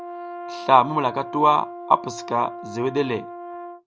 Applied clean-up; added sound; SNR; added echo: none; Brass instrument; 12 dB; none.